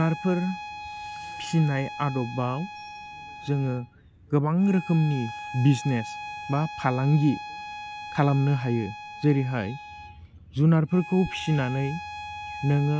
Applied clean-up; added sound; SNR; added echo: none; Bowed string instrument; 13 dB; none.